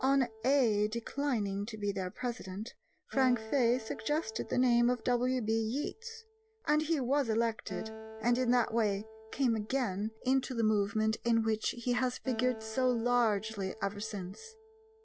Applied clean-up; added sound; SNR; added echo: none; Acoustic guitar; 17 dB; none.